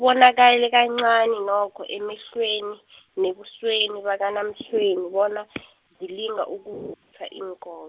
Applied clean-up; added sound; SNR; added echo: none; none; none; none.